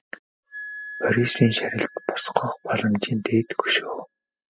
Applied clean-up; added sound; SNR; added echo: classical method spectral subtraction.